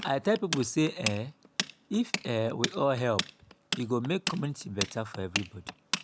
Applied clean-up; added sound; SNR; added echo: none; Tools; 6 dB; none.